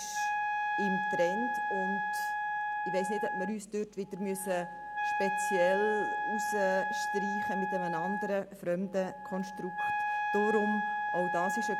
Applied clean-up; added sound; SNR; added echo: none; Wind instrument, woodwind instrument; -1 dB; none.